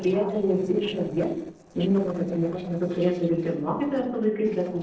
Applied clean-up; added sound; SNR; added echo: neural separator model SepFormer DNS4.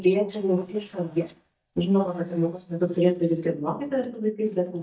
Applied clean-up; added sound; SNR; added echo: neural mask model DeepFilterNet 3.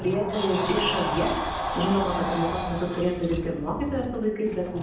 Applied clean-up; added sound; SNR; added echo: none; Sliding door; 3 dB; reverberation time 0.9 s.